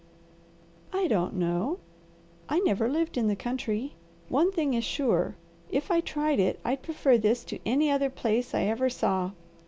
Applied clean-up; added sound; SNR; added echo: none; none; none; none.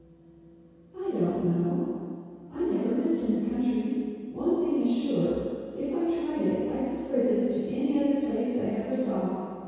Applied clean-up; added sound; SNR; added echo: none; none; none; reverberation time 2.0 s.